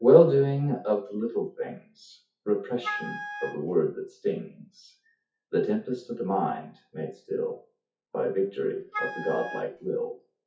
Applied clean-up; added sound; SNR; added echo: classical method WPE with log-MMSE.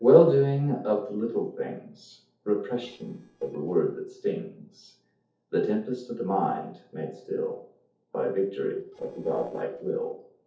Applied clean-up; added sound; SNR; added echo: neural separator model SepFormer DNS4.